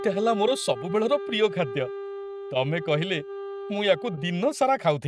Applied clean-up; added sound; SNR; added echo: neural mask model RNNoise.